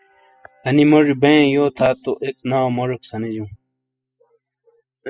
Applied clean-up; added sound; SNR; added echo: classical method spectral subtraction.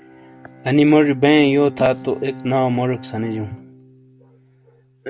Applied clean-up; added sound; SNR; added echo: none; Bowed string instrument + Snare drum; 18 dB; none.